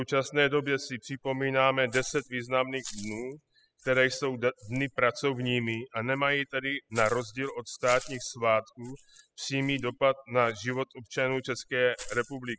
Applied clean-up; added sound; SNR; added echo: classical method spectral subtraction.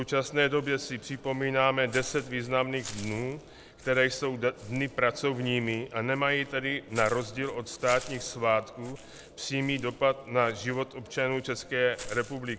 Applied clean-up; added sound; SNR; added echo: none; Walk, footsteps / Bird; 18 dB; none.